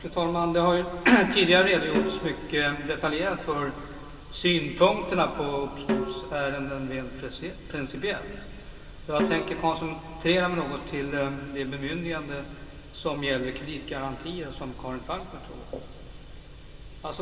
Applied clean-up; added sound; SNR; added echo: none; Snare drum; 8 dB; reverberation time 2.7 s.